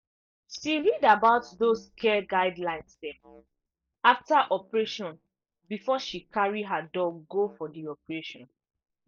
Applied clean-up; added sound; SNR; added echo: neural mask model DeepFilterNet 3.